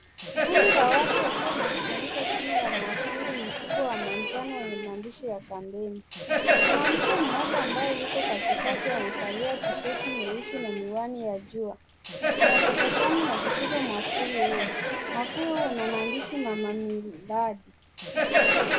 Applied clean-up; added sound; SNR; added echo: none; Crowd; -4 dB; none.